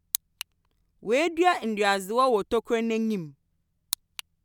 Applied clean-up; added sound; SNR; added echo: none; none; none; none.